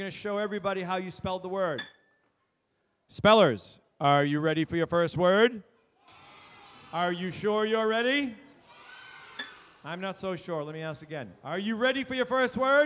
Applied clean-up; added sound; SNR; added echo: none; Bowed string instrument; 19 dB; none.